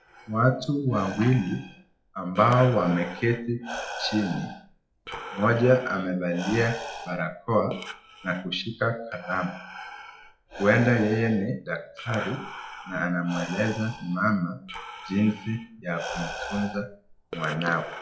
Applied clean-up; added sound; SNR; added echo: classical method WPE with log-MMSE.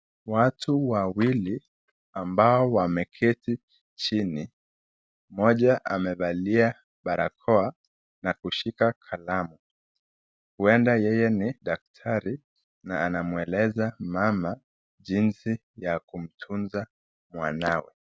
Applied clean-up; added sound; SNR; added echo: none; none; none; none.